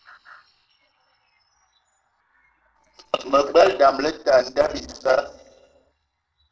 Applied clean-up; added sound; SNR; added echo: neural separator model SepFormer DNS4.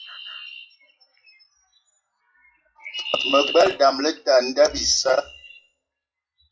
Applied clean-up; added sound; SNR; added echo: classical method WPE with log-MMSE.